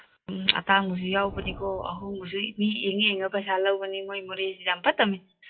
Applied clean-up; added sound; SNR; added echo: classical method WPE with log-MMSE.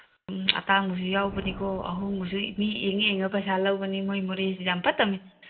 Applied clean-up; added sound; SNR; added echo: none; Thunder; 20 dB; reverberation time 0.4 s.